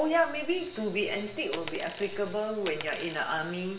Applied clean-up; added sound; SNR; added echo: none; Coin (dropping); 14 dB; reverberation time 1.0 s.